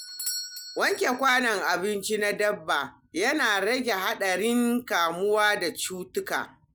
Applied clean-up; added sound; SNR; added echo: none; Bell / Doorbell; 17 dB; none.